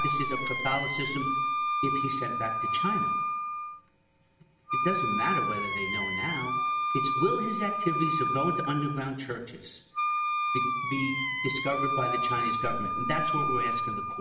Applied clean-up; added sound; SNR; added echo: none; Wind instrument, woodwind instrument; -3 dB; reverberation time 0.8 s.